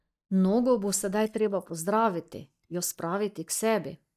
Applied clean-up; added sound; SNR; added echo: neural mask model DeepFilterNet 3.